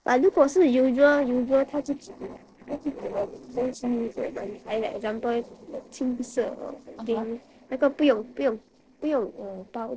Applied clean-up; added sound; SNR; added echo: neural separator model SepFormer DNS4.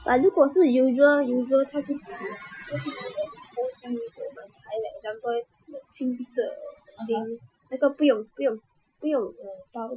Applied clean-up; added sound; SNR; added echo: classical method Wiener filter.